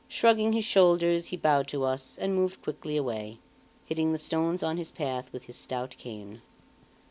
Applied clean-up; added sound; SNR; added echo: none; none; none; none.